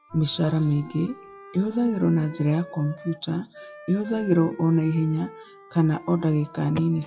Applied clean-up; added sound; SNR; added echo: classical method WPE with log-MMSE.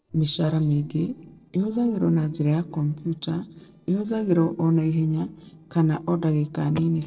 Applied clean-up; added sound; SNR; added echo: neural separator model SepFormer DNS4.